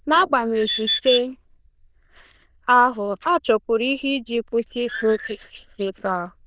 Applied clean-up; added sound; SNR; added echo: neural diffusion model UNIVERSE++.